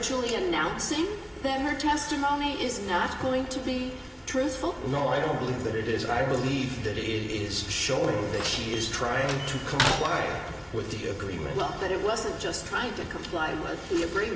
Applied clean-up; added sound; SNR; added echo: none; Slam; 3 dB; reverberation time 2.2 s.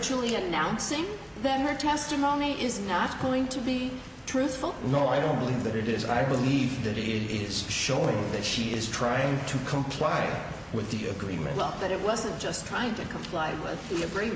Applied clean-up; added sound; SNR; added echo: none; none; none; none.